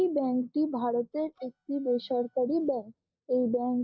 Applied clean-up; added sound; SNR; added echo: neural mask model DeepFilterNet 3.